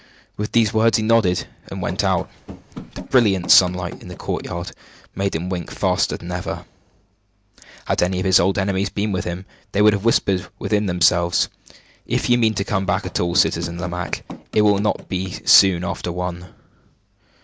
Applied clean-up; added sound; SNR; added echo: none; Run; 15 dB; none.